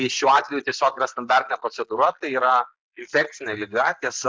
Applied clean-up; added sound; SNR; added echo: neural mask model Resemble Enhance denoiser.